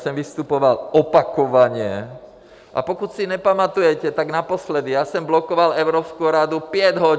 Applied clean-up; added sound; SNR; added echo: none; none; none; none.